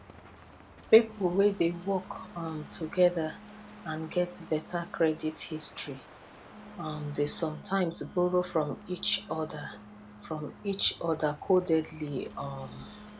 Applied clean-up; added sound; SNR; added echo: none; Crow + Wind instrument, woodwind instrument; 17 dB; none.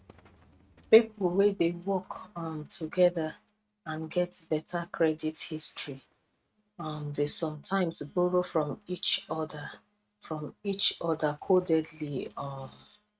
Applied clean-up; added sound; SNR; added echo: neural mask model RNNoise.